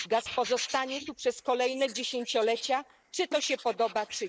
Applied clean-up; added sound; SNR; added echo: neural mask model Resemble Enhance denoiser.